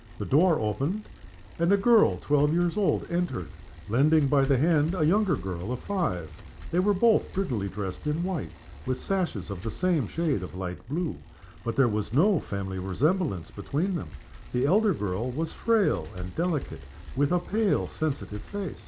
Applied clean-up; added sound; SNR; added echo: none; Bicycle; 15 dB; none.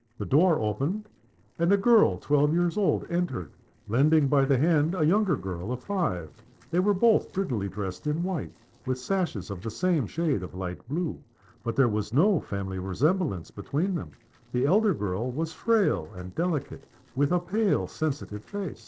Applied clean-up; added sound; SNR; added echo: neural separator model SepFormer DNS4.